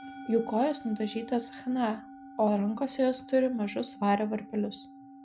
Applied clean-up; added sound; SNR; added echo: none; Musical instrument; 17 dB; none.